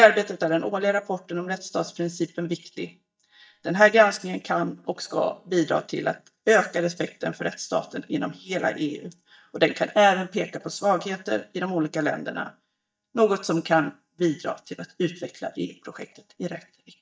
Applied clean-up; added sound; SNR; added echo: neural mask model DeepFilterNet 3.